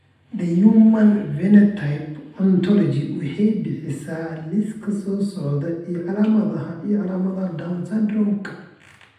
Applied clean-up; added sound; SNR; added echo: none; none; none; reverberation time 0.9 s.